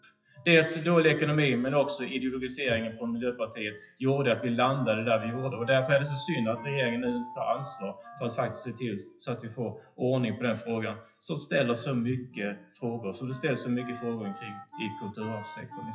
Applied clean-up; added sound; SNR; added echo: classical method WPE with log-MMSE.